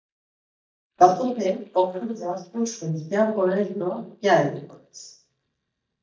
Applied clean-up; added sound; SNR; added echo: neural mask model DeepFilterNet 3.